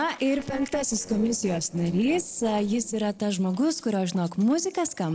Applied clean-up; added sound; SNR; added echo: neural separator model SepFormer DNS4.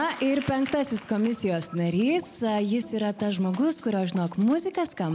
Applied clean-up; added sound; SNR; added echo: none; none; none; none.